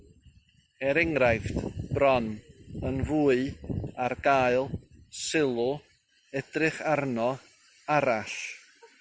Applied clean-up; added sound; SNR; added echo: none; none; none; none.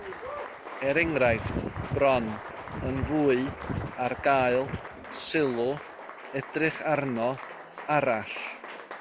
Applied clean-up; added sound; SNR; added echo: none; Applause; 12 dB; none.